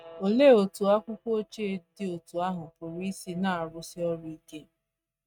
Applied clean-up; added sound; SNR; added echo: neural mask model RNNoise.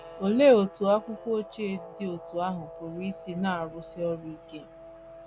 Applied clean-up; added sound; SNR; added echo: none; Guitar; 17 dB; none.